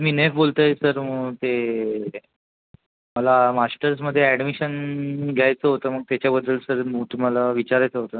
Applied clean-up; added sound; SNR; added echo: none; none; none; none.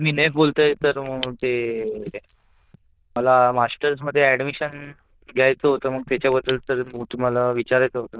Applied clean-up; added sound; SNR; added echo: neural diffusion model UNIVERSE++.